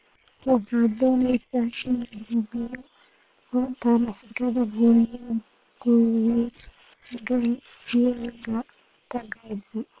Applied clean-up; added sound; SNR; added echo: neural separator model SepFormer WHAM!.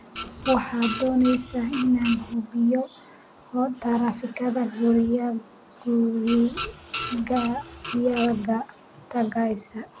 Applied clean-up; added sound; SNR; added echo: none; Printer; 10 dB; none.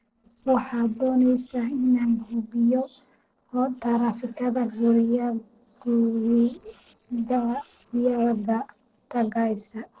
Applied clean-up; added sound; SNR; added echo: neural separator model SepFormer DNS4.